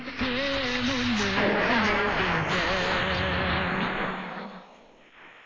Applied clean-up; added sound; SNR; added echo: neural mask model Resemble Enhance denoiser.